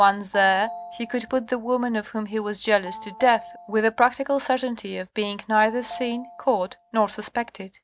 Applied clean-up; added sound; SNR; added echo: none; Telephone; 18 dB; none.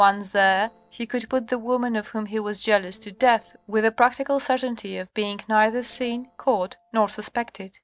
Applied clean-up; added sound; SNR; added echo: neural separator model SepFormer DNS4.